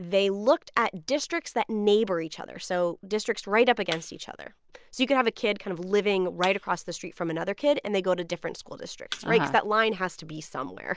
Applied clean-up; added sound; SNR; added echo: none; Thump, thud; 17 dB; none.